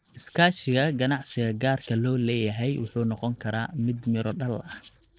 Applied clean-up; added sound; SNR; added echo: neural separator model SepFormer DNS4.